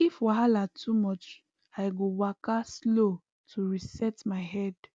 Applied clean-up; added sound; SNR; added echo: none; none; none; none.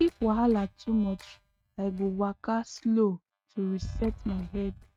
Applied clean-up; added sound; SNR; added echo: neural mask model RNNoise.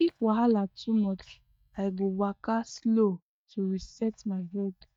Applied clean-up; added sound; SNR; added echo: neural mask model DeepFilterNet 3.